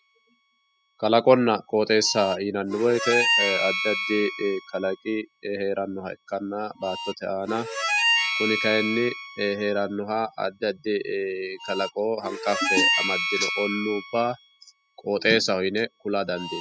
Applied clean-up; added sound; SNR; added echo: classical method spectral subtraction.